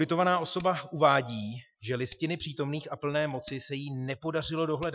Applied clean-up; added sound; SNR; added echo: classical method Wiener filter.